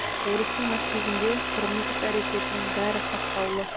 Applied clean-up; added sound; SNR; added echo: none; Domestic sounds, home sounds; -2 dB; none.